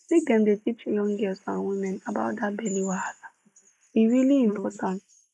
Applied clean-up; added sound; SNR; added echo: neural mask model Resemble Enhance denoiser.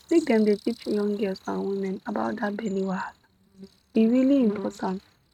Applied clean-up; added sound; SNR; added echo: neural mask model RNNoise.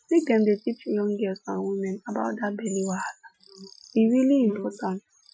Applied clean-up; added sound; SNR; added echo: classical method Wiener filter.